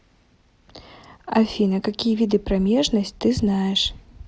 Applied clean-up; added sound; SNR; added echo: none; none; none; none.